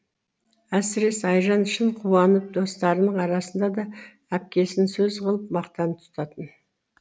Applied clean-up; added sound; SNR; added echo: none; none; none; none.